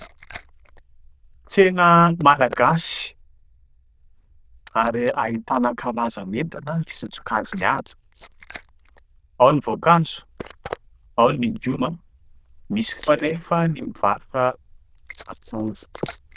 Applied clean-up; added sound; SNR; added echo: neural diffusion model UNIVERSE++.